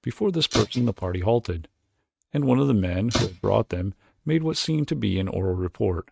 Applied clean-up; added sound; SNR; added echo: neural mask model RNNoise.